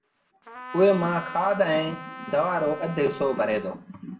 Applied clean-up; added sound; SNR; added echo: none; Trumpet; 14 dB; reverberation time 0.4 s.